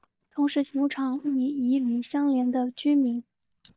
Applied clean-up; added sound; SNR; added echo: neural mask model DeepFilterNet 3.